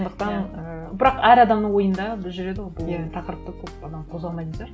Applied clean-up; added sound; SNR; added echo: none; none; none; none.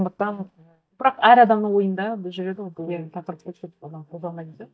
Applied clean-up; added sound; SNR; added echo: neural mask model DeepFilterNet 3.